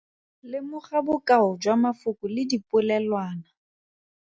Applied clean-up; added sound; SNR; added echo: none; none; none; none.